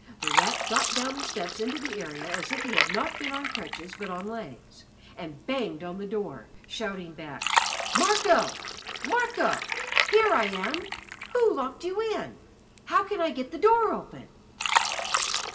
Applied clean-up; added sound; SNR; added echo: none; Fill (with liquid); 2 dB; reverberation time 1.1 s.